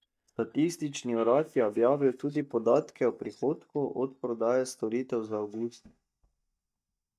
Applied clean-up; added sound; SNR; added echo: neural mask model DeepFilterNet 3.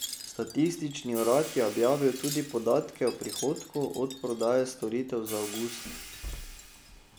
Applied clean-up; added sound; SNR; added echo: none; Wind chime + Hi-hat; 13 dB; none.